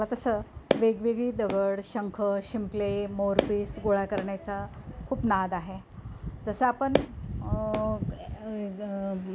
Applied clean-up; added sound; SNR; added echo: none; Walk, footsteps; 7 dB; none.